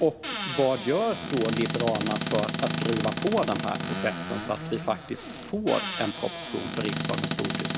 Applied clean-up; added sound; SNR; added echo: none; Squeak / Cupboard open or close; -1 dB; none.